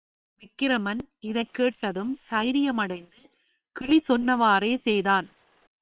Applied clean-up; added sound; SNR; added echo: neural separator model SepFormer WHAM!.